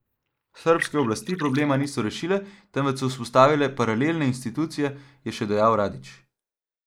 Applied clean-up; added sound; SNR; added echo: neural mask model Resemble Enhance denoiser.